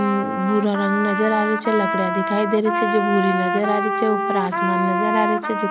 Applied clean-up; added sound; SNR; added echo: none; Trumpet; 1 dB; none.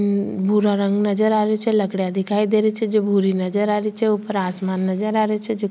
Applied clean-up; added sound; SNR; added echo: none; none; none; none.